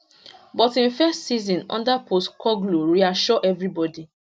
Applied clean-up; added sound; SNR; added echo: none; none; none; none.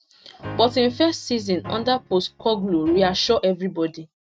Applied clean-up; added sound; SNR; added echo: neural mask model RNNoise.